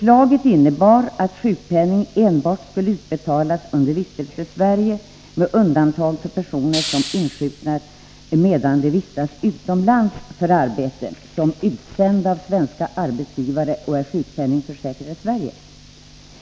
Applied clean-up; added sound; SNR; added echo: none; Hiss; 10 dB; none.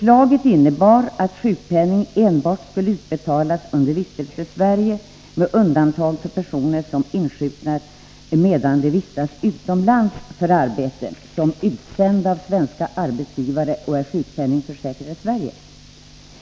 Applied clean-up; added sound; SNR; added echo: none; none; none; none.